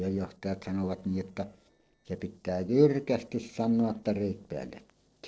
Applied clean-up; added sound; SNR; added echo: neural separator model SepFormer DNS4.